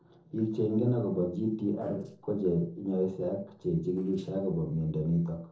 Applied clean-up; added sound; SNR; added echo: neural separator model SepFormer DNS4.